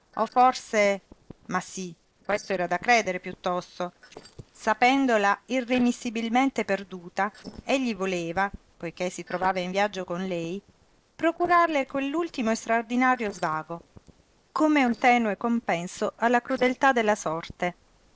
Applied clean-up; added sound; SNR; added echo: neural separator model SepFormer DNS4.